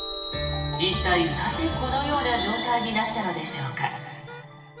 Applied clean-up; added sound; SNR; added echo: none; Harmonica; 19 dB; reverberation time 2.7 s.